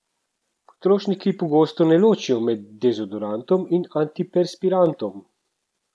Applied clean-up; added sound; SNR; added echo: none; none; none; none.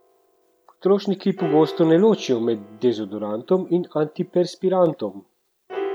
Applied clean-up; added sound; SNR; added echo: none; Piano; 14 dB; none.